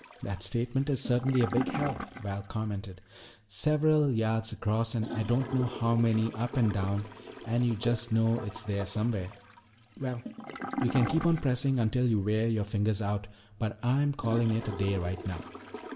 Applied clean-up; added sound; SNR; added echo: none; Toilet flush / Gurgling; 12 dB; reverberation time 0.9 s.